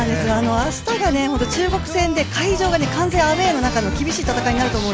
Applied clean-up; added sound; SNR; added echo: none; none; none; none.